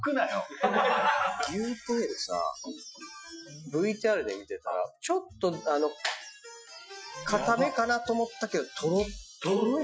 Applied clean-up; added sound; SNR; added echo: classical method Wiener filter.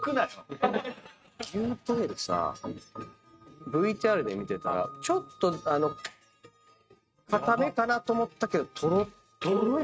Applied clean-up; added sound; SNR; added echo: neural mask model RNNoise.